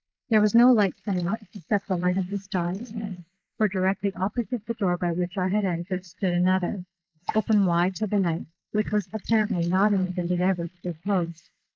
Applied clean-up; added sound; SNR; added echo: neural mask model Resemble Enhance denoiser.